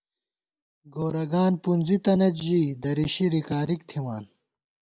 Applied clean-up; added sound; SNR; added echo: none; none; none; none.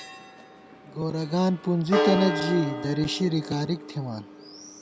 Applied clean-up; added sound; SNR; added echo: none; Church bell; 5 dB; none.